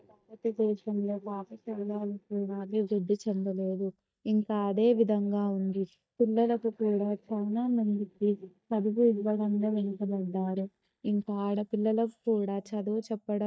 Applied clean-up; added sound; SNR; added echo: neural mask model DeepFilterNet 3.